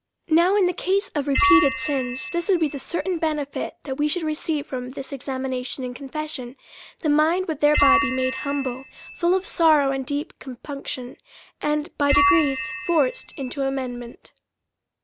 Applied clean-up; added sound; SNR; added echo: none; Bell; 2 dB; none.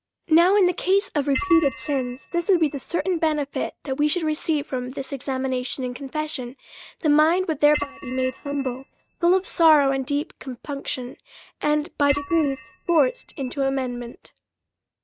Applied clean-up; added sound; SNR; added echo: neural mask model RNNoise.